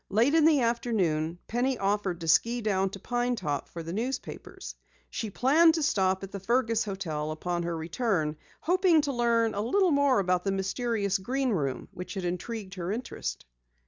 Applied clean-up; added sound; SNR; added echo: none; none; none; none.